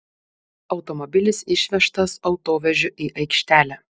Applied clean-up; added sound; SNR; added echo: none; none; none; none.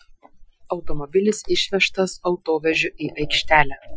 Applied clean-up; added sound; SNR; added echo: classical method Wiener filter.